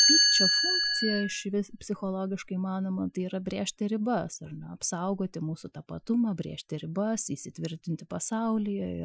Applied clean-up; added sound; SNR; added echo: classical method Wiener filter.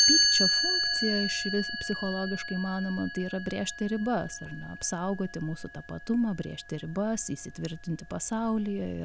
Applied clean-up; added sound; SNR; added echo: none; Chime; 0 dB; none.